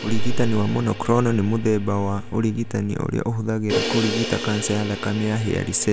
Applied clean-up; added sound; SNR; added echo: none; Crash cymbal; 11 dB; none.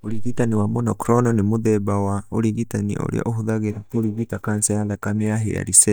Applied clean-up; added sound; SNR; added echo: neural mask model DeepFilterNet 3.